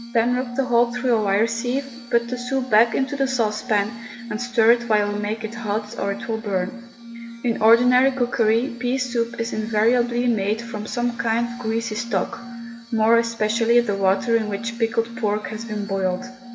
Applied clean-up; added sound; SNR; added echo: none; Glass; 13 dB; reverberation time 1.9 s.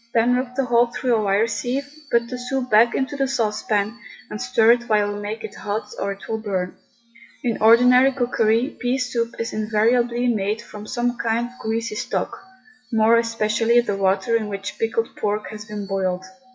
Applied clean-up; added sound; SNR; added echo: classical method WPE with log-MMSE.